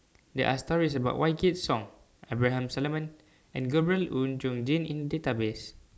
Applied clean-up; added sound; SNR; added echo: none; none; none; none.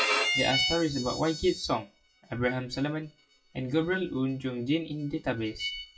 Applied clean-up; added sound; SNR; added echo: classical method WPE with log-MMSE.